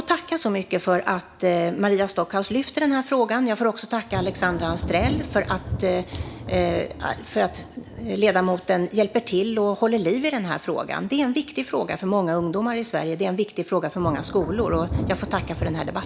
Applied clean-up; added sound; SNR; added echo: none; Thunder; 11 dB; none.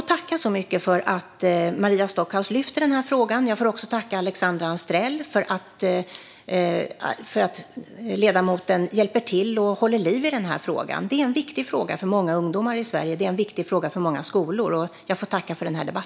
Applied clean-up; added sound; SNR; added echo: none; none; none; none.